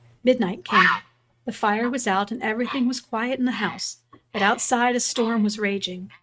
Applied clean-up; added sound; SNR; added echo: neural mask model RNNoise.